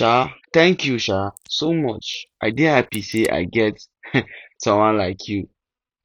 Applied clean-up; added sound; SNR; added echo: neural mask model RNNoise.